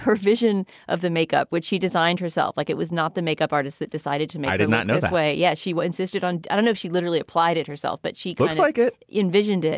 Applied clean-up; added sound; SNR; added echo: none; none; none; none.